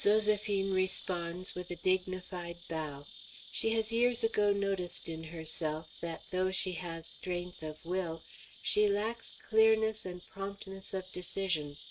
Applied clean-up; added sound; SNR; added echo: neural mask model RNNoise.